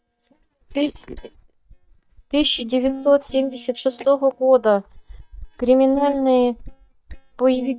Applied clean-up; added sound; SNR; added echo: neural mask model DeepFilterNet 3.